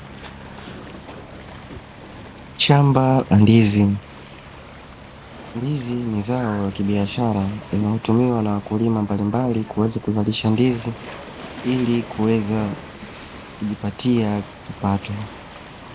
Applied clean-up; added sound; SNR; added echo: none; Waves, surf; 16 dB; none.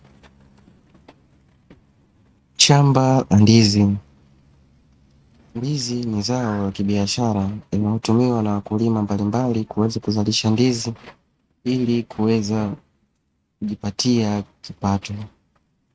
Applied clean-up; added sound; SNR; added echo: neural mask model RNNoise.